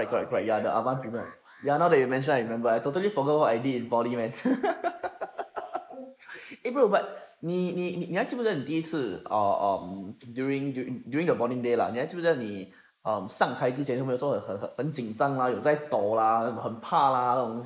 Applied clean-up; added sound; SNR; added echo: neural mask model Resemble Enhance denoiser.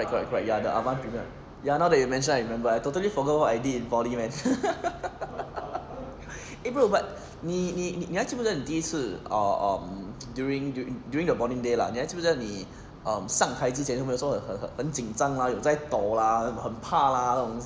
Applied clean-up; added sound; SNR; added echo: none; none; none; none.